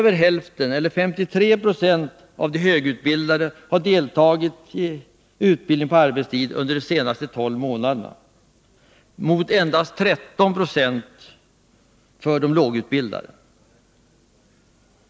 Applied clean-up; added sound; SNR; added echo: none; none; none; none.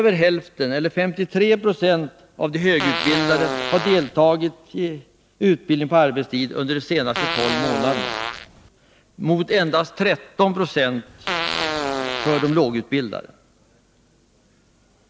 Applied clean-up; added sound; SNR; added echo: none; Fart; 4 dB; none.